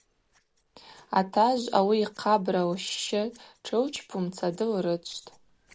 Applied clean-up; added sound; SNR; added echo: neural separator model SepFormer DNS4.